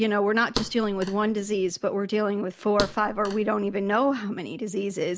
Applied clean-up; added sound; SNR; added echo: none; Thump, thud; 11 dB; none.